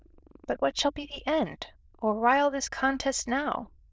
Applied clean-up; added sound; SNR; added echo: neural diffusion model UNIVERSE++.